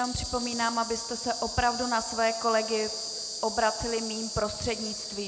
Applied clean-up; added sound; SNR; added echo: none; Insect; 6 dB; none.